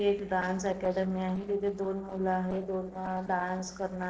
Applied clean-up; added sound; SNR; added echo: neural separator model SepFormer DNS4.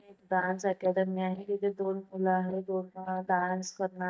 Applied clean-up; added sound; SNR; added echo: neural mask model DeepFilterNet 3.